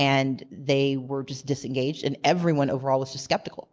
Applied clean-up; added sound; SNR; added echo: none; none; none; none.